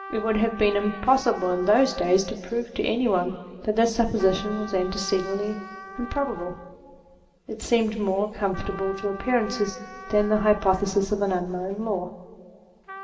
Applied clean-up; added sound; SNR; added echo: none; Trumpet; 16 dB; reverberation time 2.1 s.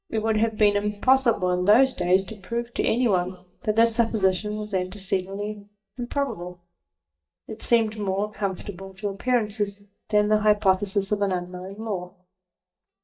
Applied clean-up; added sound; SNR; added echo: neural mask model DeepFilterNet 3.